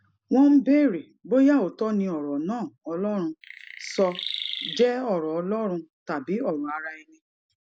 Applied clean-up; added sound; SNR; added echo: none; Chirp, tweet; 10 dB; none.